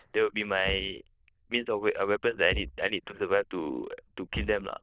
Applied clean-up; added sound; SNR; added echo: neural diffusion model UNIVERSE++.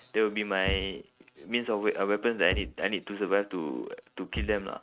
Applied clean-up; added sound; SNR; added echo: neural mask model RNNoise.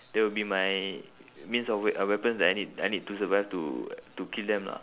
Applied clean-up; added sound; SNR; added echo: none; none; none; none.